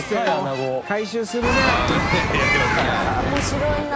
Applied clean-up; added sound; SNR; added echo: none; Human group actions; -2 dB; none.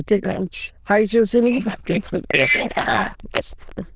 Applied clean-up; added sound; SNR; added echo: neural diffusion model UNIVERSE++.